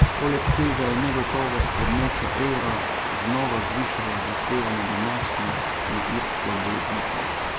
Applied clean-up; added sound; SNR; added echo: none; Water; -4 dB; none.